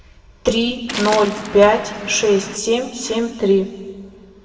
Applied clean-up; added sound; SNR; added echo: none; Waves, surf; 13 dB; reverberation time 1.4 s.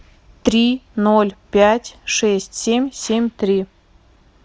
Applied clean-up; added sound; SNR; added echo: none; none; none; none.